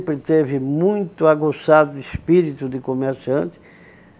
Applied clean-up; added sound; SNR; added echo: none; none; none; none.